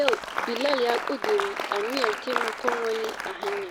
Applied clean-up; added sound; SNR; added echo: none; Applause; 2 dB; none.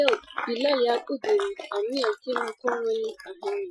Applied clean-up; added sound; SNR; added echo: classical method Wiener filter.